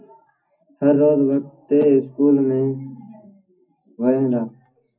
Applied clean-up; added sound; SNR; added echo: none; none; none; reverberation time 0.4 s.